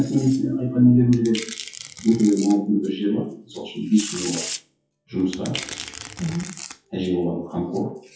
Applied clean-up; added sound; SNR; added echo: classical method WPE with log-MMSE.